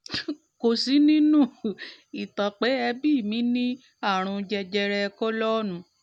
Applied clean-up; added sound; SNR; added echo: none; none; none; none.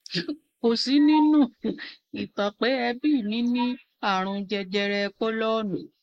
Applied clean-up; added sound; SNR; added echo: neural mask model Resemble Enhance denoiser.